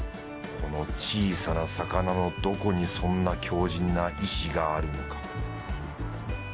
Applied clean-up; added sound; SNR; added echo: none; none; none; none.